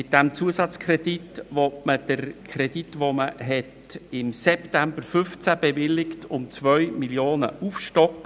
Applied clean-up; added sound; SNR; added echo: none; none; none; none.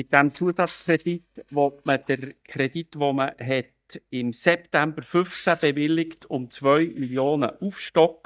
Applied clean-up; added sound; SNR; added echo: neural mask model DeepFilterNet 3.